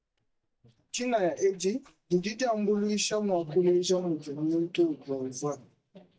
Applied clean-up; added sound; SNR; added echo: neural mask model DeepFilterNet 3.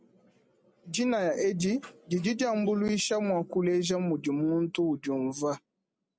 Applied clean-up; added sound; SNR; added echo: none; none; none; none.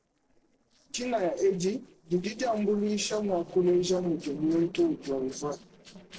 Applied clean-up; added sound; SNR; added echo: neural separator model SepFormer DNS4.